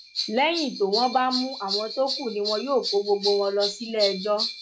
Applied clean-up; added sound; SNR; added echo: classical method log-MMSE.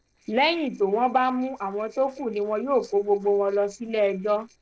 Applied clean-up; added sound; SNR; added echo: neural separator model SepFormer DNS4.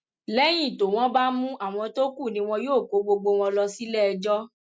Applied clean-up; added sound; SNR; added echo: none; none; none; none.